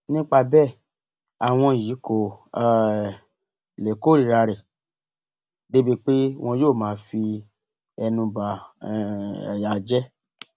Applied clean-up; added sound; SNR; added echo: none; none; none; none.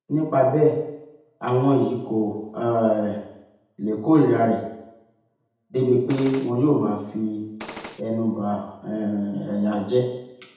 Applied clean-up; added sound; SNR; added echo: none; Gunshot, gunfire; 13 dB; reverberation time 0.8 s.